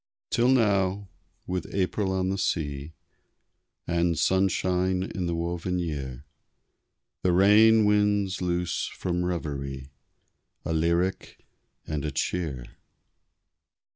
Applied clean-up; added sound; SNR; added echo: none; none; none; none.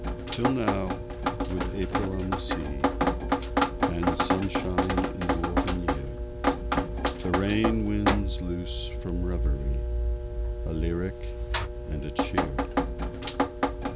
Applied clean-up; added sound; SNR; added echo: none; Drip; -5 dB; none.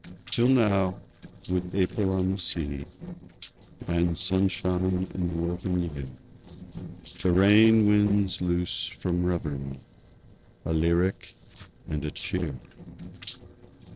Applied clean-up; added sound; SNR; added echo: neural separator model SepFormer DNS4.